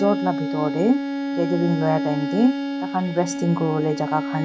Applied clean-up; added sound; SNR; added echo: none; Bowed string instrument; 4 dB; none.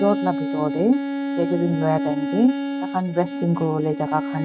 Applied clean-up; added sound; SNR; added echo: neural mask model RNNoise.